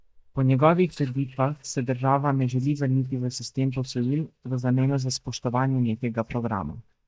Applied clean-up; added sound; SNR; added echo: neural mask model DeepFilterNet 3.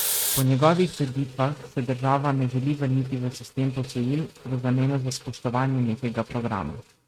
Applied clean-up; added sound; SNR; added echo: neural mask model RNNoise.